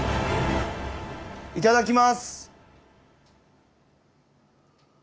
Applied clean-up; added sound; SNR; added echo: none; none; none; none.